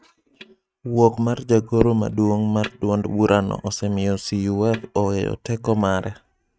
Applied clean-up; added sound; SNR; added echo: neural mask model RNNoise.